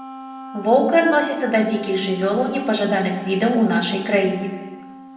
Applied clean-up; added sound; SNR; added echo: none; Wind instrument, woodwind instrument; 16 dB; reverberation time 1.2 s.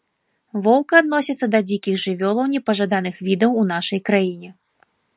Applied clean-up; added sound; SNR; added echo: none; none; none; none.